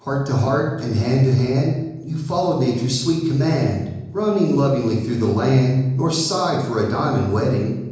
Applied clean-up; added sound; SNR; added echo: none; none; none; reverberation time 1.0 s.